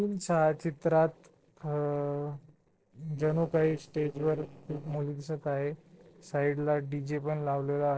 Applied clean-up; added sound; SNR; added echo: neural separator model SepFormer DNS4.